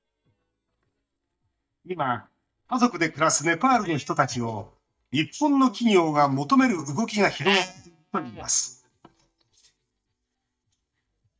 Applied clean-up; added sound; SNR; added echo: neural mask model DeepFilterNet 3.